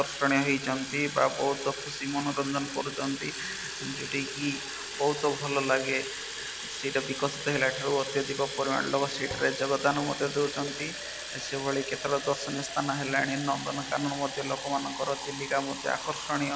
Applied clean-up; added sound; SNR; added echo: none; Fill (with liquid) / Water tap, faucet; 8 dB; none.